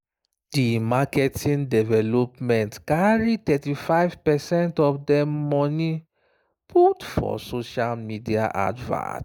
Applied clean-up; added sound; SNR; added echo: neural mask model Resemble Enhance denoiser.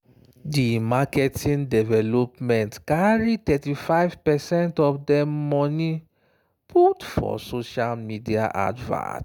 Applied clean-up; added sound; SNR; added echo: none; none; none; none.